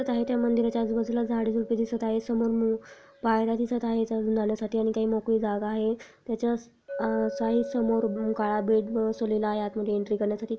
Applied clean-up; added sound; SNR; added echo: none; Chink, clink; 15 dB; none.